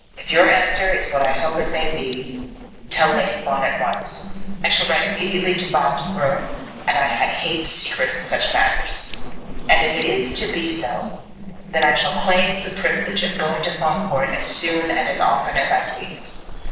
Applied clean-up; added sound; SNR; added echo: neural separator model SepFormer DNS4.